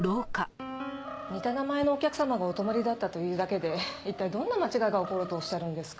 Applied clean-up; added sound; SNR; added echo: none; Animal; 17 dB; none.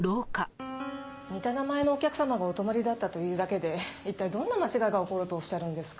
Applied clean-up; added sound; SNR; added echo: none; none; none; none.